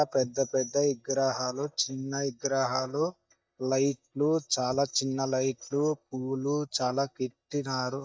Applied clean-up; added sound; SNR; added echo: neural mask model DeepFilterNet 3.